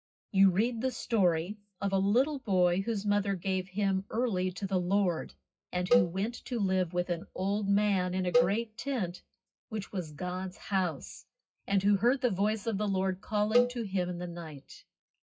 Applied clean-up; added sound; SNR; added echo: classical method WPE with log-MMSE.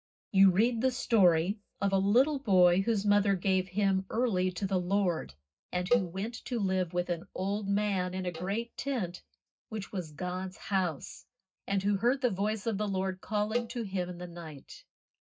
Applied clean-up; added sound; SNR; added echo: neural mask model DeepFilterNet 3.